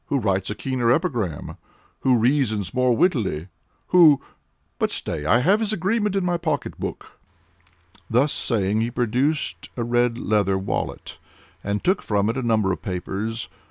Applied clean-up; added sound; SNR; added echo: none; none; none; none.